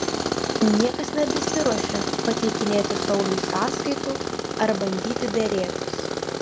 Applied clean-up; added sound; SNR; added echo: none; Tools; 1 dB; none.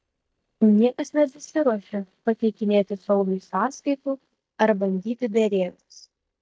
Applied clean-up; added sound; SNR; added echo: neural mask model DeepFilterNet 3.